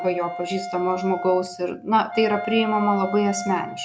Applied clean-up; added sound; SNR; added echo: none; Wind instrument, woodwind instrument; 9 dB; none.